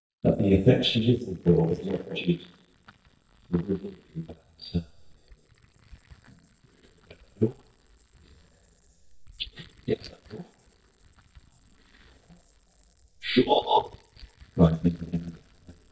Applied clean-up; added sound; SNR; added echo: neural mask model DeepFilterNet 3.